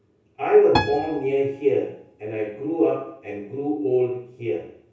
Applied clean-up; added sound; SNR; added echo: none; Piano; 9 dB; reverberation time 0.6 s.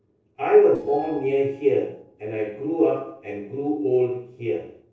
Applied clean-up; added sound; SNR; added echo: neural separator model SepFormer DNS4.